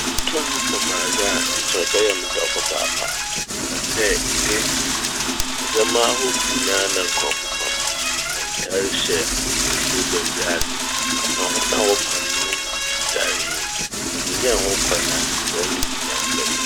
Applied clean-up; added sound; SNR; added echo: none; Toilet flush / Door; -5 dB; none.